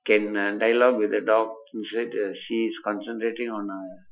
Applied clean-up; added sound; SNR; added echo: classical method Wiener filter.